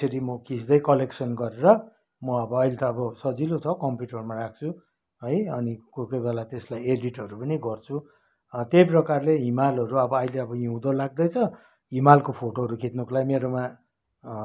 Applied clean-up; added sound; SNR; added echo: none; none; none; none.